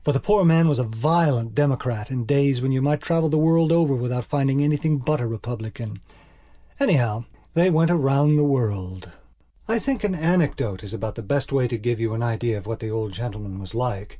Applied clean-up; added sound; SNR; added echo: none; none; none; none.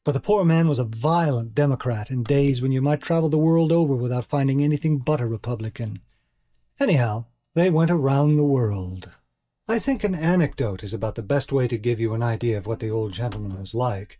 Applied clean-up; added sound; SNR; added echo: neural mask model DeepFilterNet 3.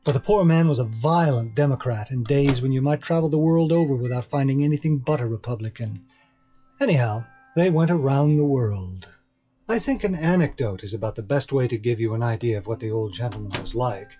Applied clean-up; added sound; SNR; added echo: classical method log-MMSE.